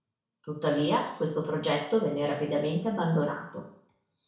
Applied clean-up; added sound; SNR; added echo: none; none; none; reverberation time 0.6 s.